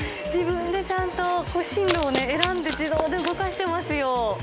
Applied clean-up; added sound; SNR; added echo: none; Run; 8 dB; none.